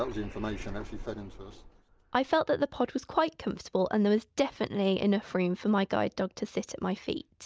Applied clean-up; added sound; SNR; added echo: none; none; none; none.